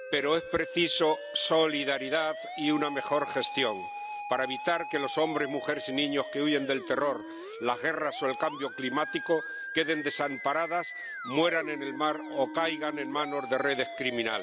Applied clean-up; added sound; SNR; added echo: none; Musical instrument; 9 dB; none.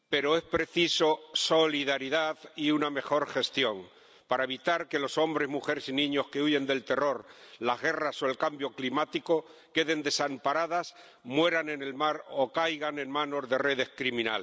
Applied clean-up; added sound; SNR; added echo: none; none; none; none.